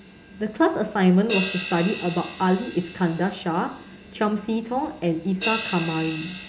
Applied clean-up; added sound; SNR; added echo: none; Crash cymbal; 12 dB; none.